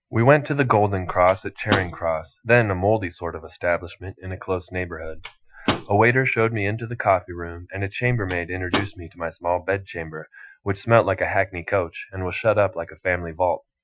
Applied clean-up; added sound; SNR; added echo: classical method Wiener filter.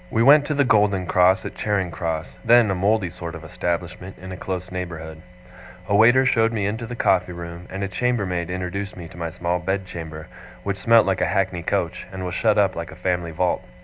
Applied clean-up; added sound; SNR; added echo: none; none; none; none.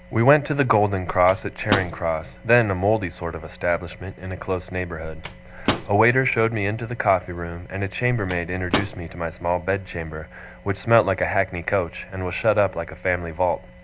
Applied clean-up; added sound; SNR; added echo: none; Microwave oven; 10 dB; none.